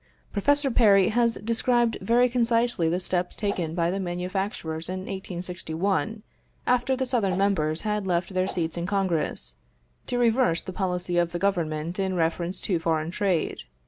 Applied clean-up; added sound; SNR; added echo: none; Whoosh, swoosh, swish; 13 dB; none.